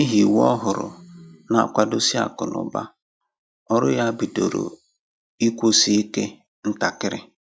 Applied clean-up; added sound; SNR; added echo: none; none; none; none.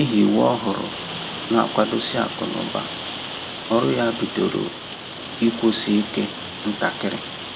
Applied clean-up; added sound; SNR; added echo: none; Rain; 9 dB; reverberation time 1.9 s.